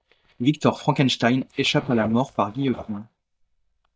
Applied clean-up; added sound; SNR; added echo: neural mask model DeepFilterNet 3.